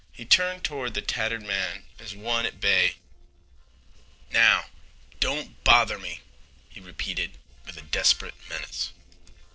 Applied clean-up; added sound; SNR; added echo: neural separator model SepFormer DNS4.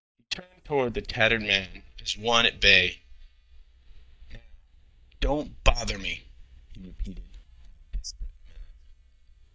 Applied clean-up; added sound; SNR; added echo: neural mask model DeepFilterNet 3.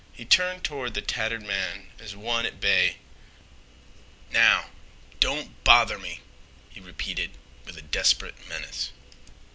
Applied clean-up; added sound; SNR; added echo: none; none; none; none.